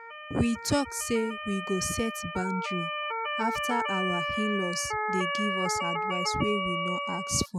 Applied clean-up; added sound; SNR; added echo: classical method spectral subtraction.